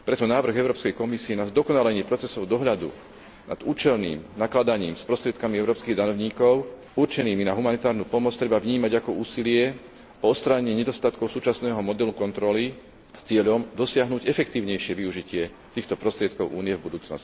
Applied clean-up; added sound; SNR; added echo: none; none; none; none.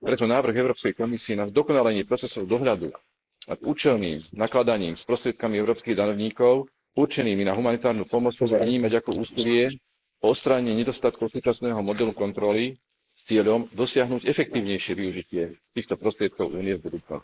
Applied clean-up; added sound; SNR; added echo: neural mask model Resemble Enhance denoiser.